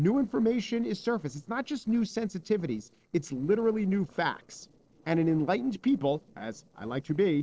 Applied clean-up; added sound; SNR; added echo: neural separator model SepFormer DNS4.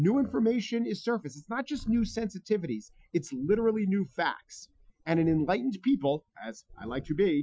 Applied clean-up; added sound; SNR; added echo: classical method Wiener filter.